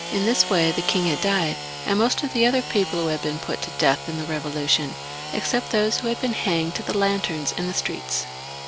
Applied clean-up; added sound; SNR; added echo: none; Sawing / Engine; 9 dB; none.